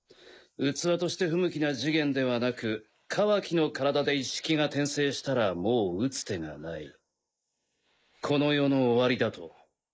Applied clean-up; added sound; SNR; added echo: neural mask model Resemble Enhance denoiser.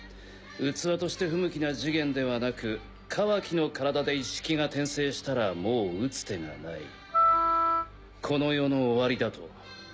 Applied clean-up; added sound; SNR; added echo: none; Wind instrument, woodwind instrument; -2 dB; none.